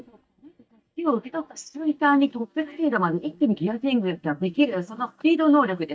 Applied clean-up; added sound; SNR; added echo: neural mask model DeepFilterNet 3.